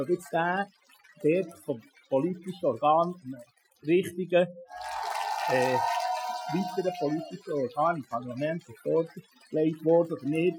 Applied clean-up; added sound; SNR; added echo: classical method Wiener filter.